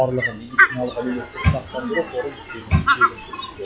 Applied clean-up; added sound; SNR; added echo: classical method log-MMSE.